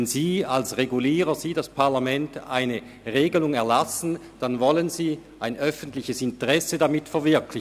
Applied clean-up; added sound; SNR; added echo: none; none; none; none.